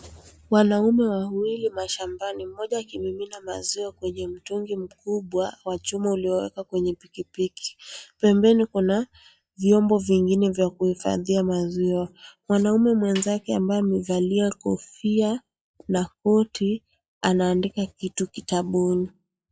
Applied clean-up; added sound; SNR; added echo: classical method log-MMSE.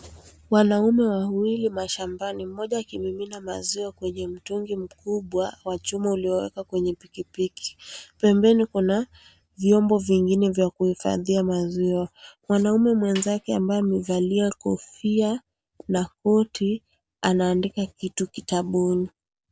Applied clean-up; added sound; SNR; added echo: none; Snare drum; 19 dB; none.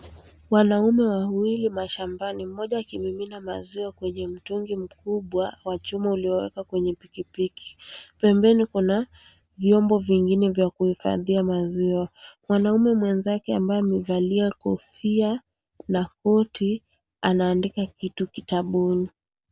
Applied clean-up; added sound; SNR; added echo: none; none; none; none.